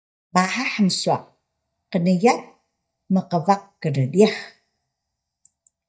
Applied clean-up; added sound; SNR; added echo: neural mask model DeepFilterNet 3.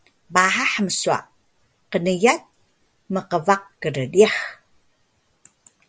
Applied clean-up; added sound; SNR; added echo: none; none; none; none.